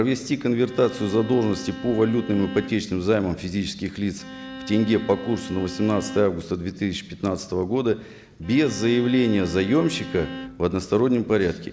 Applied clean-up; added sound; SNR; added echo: none; Bowed string instrument; 14 dB; none.